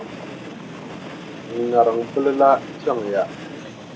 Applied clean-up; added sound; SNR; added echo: none; Train; 12 dB; none.